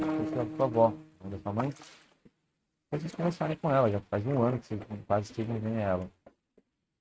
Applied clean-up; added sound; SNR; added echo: neural mask model RNNoise.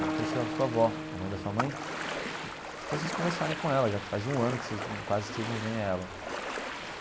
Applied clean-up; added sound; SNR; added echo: none; Ocean + Guitar; 3 dB; none.